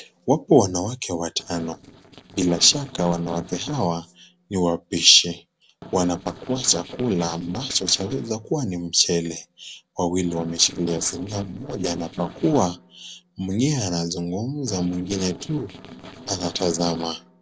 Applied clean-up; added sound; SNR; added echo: neural separator model SepFormer DNS4.